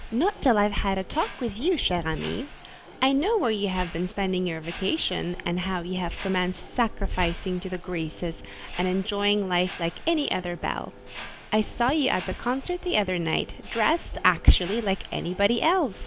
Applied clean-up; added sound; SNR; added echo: none; Mechanisms; 17 dB; none.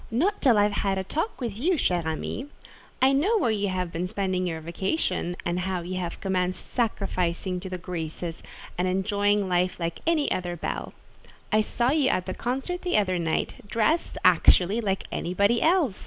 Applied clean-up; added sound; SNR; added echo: none; none; none; none.